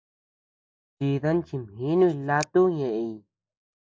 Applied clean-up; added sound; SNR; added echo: none; none; none; none.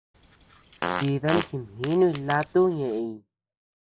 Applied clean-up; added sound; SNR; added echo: none; Fart; 7 dB; none.